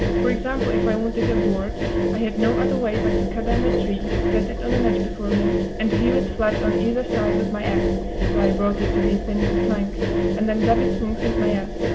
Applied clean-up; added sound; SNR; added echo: none; Engine; -3 dB; reverberation time 1.2 s.